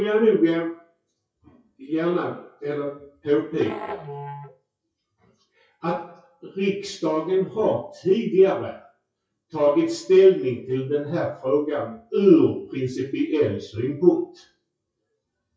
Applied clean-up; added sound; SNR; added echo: classical method WPE with log-MMSE.